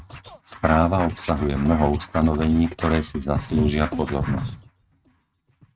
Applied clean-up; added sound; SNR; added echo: neural mask model RNNoise.